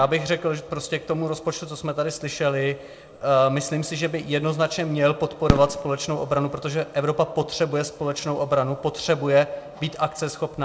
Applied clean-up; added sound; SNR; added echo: none; Fireworks; 13 dB; reverberation time 1.3 s.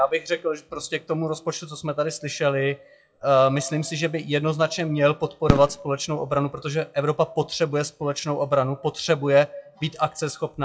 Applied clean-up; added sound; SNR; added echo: classical method WPE with log-MMSE.